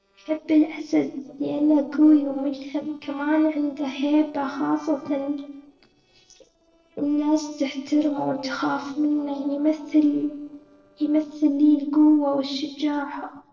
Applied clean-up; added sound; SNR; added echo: neural separator model SepFormer DNS4.